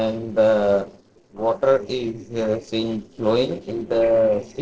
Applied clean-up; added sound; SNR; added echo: neural separator model SepFormer DNS4.